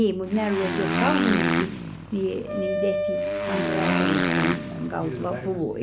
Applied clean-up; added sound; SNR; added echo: none; Wind instrument, woodwind instrument + Motorcycle; -1 dB; none.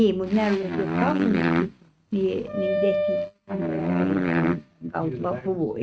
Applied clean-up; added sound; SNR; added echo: neural mask model RNNoise.